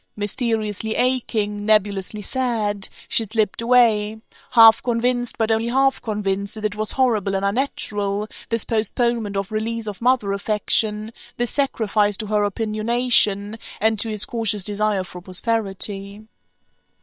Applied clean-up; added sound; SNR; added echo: neural separator model SepFormer WHAM!.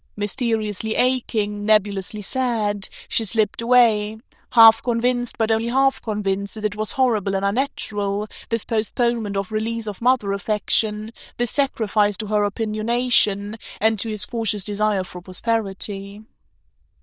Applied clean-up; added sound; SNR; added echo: neural diffusion model UNIVERSE++.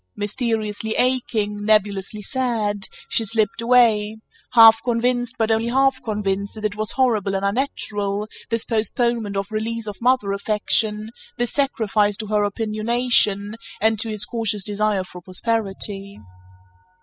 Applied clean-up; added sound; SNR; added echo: classical method spectral subtraction.